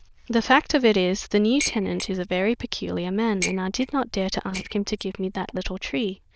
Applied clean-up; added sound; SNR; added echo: neural diffusion model UNIVERSE++.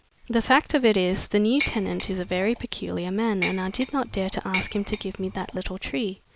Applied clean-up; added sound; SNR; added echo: none; Dishes, pots, and pans; 1 dB; none.